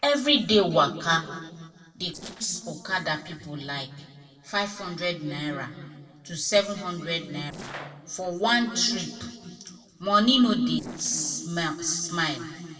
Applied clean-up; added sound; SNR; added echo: neural separator model SepFormer DNS4.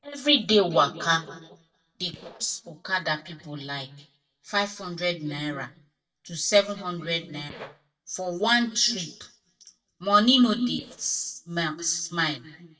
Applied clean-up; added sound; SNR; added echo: neural mask model DeepFilterNet 3.